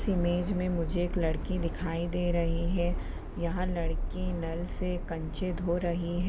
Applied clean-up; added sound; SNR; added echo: none; Subway, metro, underground; 1 dB; none.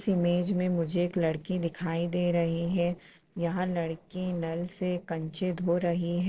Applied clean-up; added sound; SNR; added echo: neural separator model SepFormer DNS4.